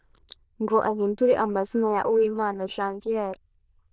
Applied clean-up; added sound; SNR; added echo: neural diffusion model UNIVERSE++.